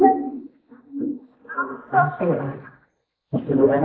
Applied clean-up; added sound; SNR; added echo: neural mask model Resemble Enhance denoiser.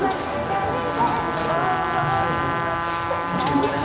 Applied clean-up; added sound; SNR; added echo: none; Trumpet + Mechanisms; 1 dB; none.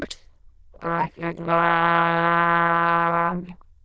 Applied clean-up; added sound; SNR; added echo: neural diffusion model UNIVERSE++.